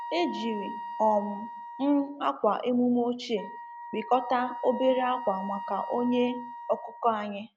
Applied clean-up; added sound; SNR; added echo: none; Wind instrument, woodwind instrument; 11 dB; none.